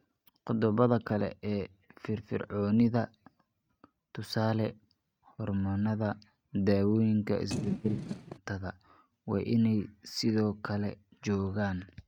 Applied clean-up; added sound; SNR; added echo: neural mask model RNNoise.